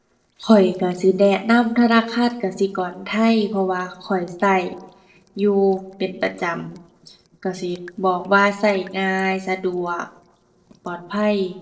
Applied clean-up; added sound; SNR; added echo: neural separator model SepFormer DNS4.